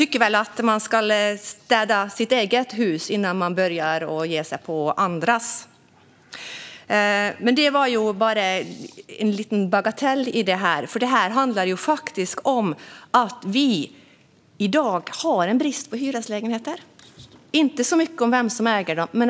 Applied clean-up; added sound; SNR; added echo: none; none; none; none.